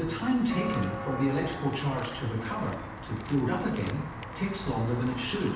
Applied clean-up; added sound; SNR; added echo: none; Walk, footsteps / Bell; 8 dB; reverberation time 0.9 s.